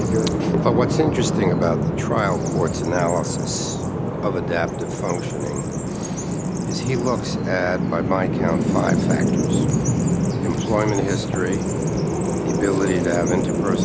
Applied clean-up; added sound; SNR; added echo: none; Bird vocalization, bird call, bird song; -3 dB; none.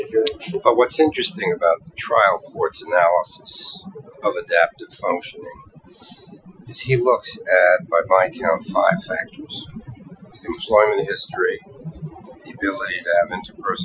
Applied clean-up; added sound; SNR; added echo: classical method Wiener filter.